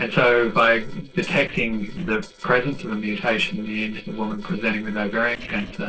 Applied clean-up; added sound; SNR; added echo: neural separator model SepFormer DNS4.